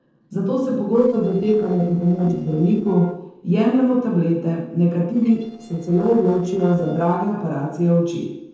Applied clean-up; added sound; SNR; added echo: neural separator model SepFormer DNS4.